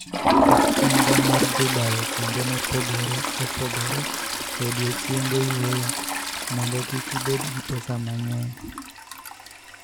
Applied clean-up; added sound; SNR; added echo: none; Toilet flush; -3 dB; none.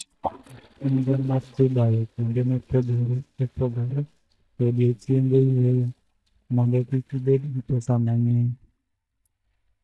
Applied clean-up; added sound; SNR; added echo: neural mask model DeepFilterNet 3.